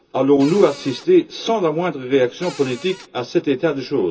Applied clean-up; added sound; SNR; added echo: none; Cupboard open or close; 19 dB; reverberation time 0.2 s.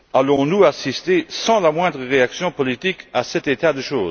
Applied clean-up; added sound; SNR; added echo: none; none; none; none.